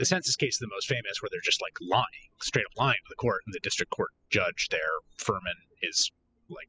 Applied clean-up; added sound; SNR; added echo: classical method spectral subtraction.